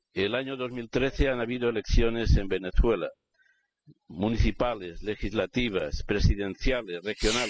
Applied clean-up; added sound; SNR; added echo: classical method spectral subtraction.